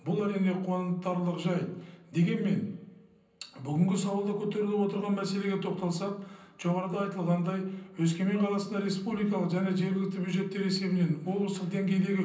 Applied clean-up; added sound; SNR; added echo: none; none; none; reverberation time 0.6 s.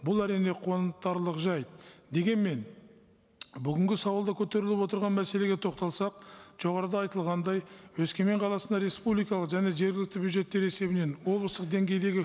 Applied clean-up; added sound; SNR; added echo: none; none; none; none.